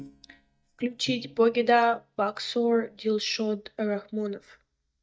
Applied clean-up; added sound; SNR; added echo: neural mask model DeepFilterNet 3.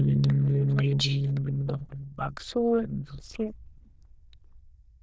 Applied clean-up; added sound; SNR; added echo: neural diffusion model UNIVERSE++.